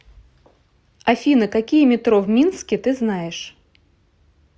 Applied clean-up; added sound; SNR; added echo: none; none; none; none.